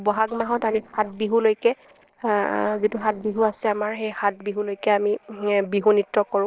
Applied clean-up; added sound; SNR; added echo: neural separator model SepFormer DNS4.